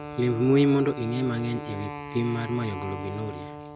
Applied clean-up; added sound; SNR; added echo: none; Wind instrument, woodwind instrument; 11 dB; none.